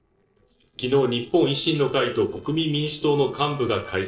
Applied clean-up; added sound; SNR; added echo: neural separator model SepFormer DNS4.